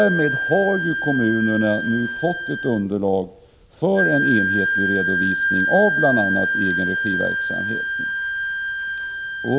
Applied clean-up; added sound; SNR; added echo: none; Wind instrument, woodwind instrument; 1 dB; none.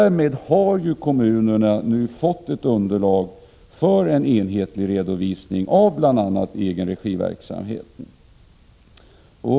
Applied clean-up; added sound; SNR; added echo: none; none; none; none.